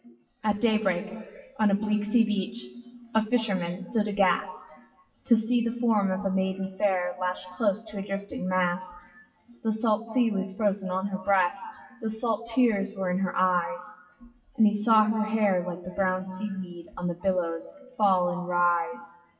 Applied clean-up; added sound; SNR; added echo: classical method WPE with log-MMSE.